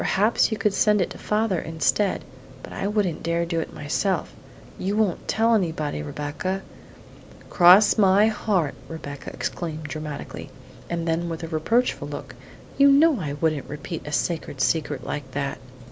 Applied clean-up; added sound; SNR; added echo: none; none; none; none.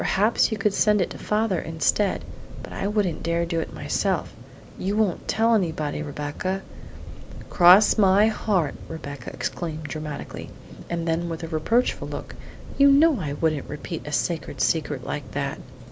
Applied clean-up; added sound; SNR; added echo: none; Wind; 13 dB; none.